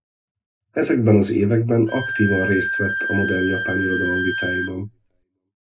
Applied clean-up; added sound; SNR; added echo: none; Bowed string instrument; 4 dB; reverberation time 0.2 s.